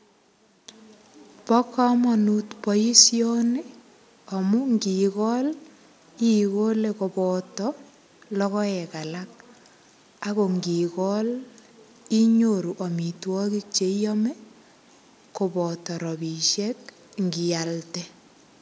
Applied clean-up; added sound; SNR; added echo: none; none; none; none.